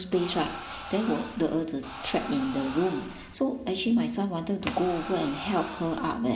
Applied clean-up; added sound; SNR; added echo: none; Crowd; 12 dB; reverberation time 0.4 s.